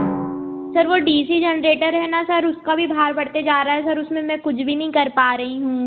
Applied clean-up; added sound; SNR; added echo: none; Drum; 13 dB; none.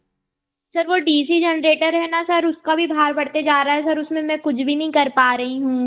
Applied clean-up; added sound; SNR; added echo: neural mask model DeepFilterNet 3.